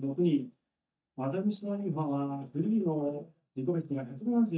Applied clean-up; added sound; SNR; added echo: neural mask model DeepFilterNet 3.